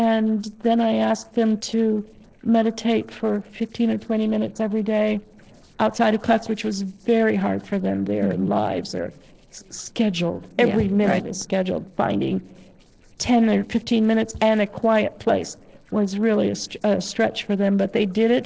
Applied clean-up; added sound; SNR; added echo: neural separator model SepFormer DNS4.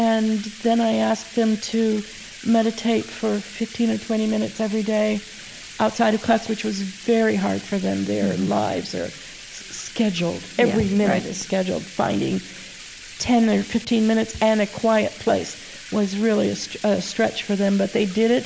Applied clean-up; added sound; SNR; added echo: none; Bathtub (filling or washing); 17 dB; none.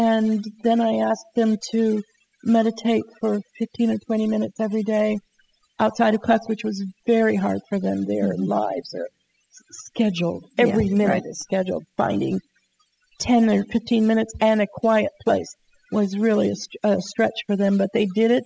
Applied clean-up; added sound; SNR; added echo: classical method spectral subtraction.